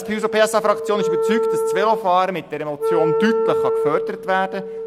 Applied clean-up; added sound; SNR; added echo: none; Wind instrument, woodwind instrument; 1 dB; none.